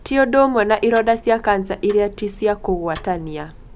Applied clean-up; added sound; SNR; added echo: none; Tick-tock; 19 dB; none.